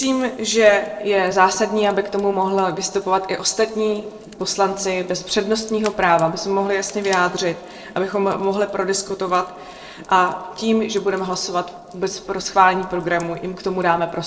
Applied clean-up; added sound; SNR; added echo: neural separator model SepFormer DNS4.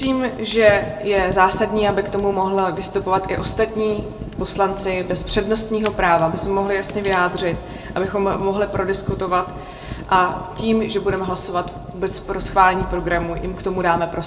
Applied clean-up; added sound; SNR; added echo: none; Fire; 13 dB; reverberation time 0.3 s.